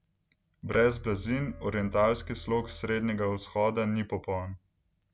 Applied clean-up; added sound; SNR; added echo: none; Keyboard (musical); 16 dB; none.